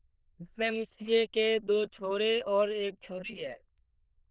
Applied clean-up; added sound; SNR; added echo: neural diffusion model UNIVERSE++.